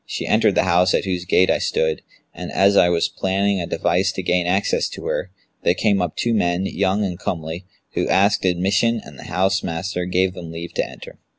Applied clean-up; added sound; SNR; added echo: none; none; none; none.